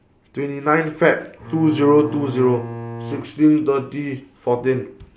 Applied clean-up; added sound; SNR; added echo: none; Bowed string instrument; 12 dB; none.